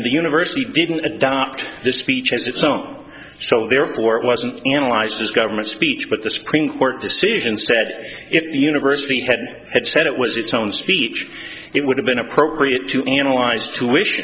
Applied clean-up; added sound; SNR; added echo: none; none; none; none.